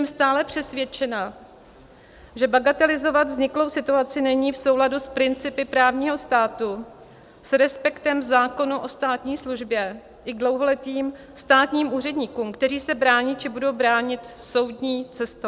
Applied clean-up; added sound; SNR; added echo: none; none; none; none.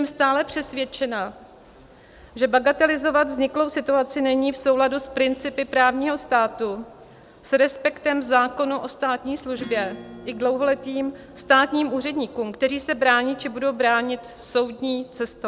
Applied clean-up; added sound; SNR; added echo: none; Acoustic guitar / Strum; 18 dB; none.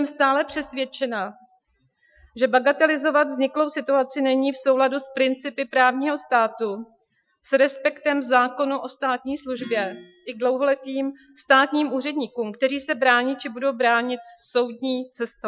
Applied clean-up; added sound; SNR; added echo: classical method Wiener filter.